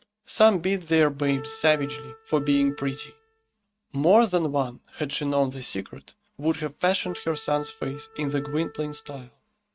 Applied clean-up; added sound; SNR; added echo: neural mask model RNNoise.